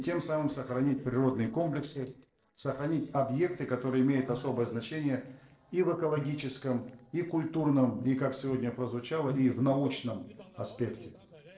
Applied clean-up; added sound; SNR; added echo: neural separator model SepFormer DNS4.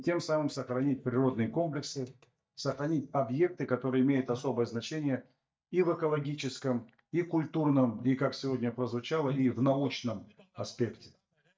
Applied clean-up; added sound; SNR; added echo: neural mask model DeepFilterNet 3.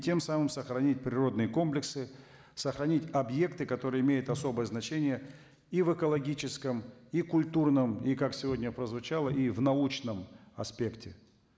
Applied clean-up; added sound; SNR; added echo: none; none; none; none.